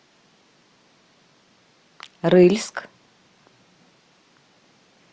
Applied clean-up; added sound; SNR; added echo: none; none; none; none.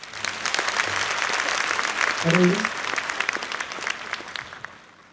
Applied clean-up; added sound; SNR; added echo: none; Applause; -4 dB; reverberation time 0.3 s.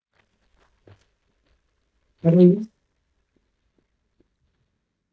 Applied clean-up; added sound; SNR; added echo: neural mask model DeepFilterNet 3.